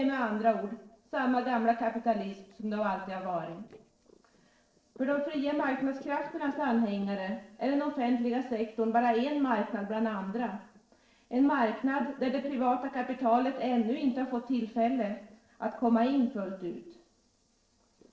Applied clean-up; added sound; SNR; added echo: neural separator model SepFormer DNS4.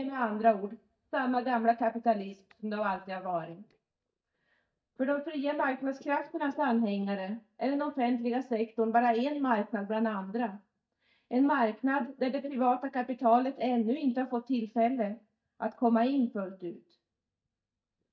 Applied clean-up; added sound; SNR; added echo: neural mask model DeepFilterNet 3.